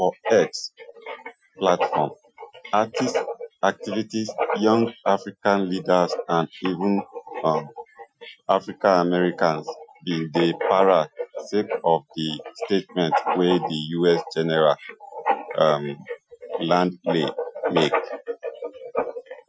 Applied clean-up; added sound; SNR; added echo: classical method Wiener filter.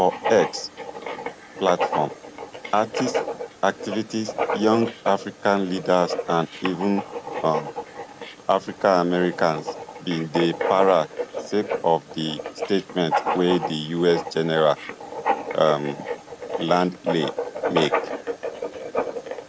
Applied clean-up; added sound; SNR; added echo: none; Writing; 6 dB; none.